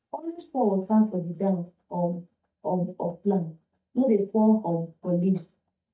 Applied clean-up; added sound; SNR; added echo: neural mask model DeepFilterNet 3.